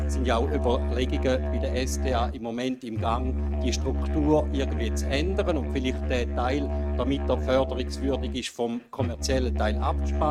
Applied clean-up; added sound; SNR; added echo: neural mask model RNNoise.